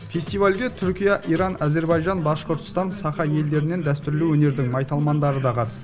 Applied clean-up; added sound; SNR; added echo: none; none; none; none.